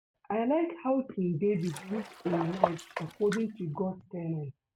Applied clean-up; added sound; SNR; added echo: neural mask model RNNoise.